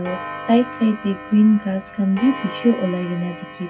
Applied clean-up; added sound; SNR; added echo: none; Clock; 14 dB; reverberation time 0.2 s.